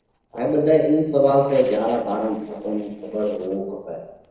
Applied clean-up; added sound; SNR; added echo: neural separator model SepFormer DNS4.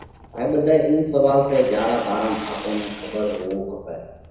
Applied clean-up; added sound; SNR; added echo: none; Tearing; 18 dB; reverberation time 1.0 s.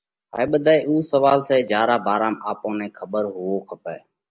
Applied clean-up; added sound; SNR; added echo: none; none; none; none.